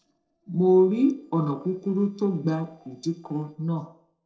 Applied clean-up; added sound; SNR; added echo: neural separator model SepFormer DNS4.